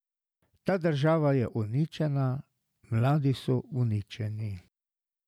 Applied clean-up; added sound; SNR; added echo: none; none; none; none.